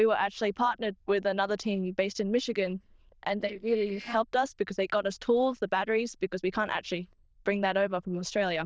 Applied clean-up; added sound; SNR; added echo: neural diffusion model UNIVERSE++.